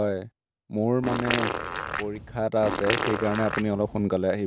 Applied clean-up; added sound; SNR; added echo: none; Fart; 3 dB; none.